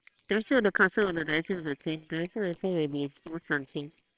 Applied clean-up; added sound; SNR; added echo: neural separator model SepFormer WHAMR!.